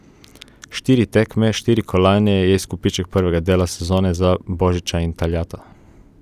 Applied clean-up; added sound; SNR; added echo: none; none; none; none.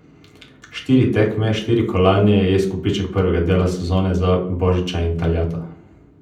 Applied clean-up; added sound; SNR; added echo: none; none; none; reverberation time 0.6 s.